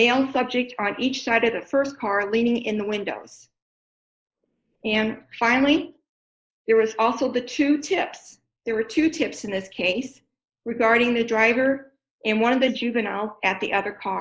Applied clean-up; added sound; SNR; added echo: neural mask model Resemble Enhance denoiser.